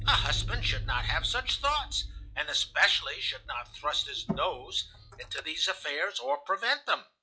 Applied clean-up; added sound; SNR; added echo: classical method log-MMSE.